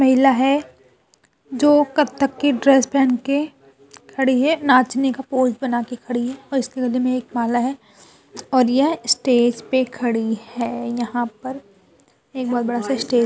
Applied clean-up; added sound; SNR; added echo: none; none; none; none.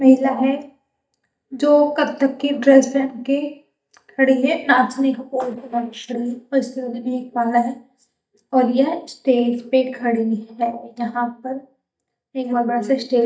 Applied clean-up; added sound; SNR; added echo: neural mask model DeepFilterNet 3.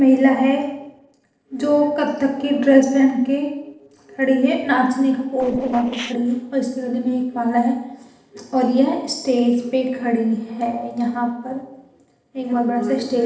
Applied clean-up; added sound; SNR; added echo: neural separator model SepFormer DNS4.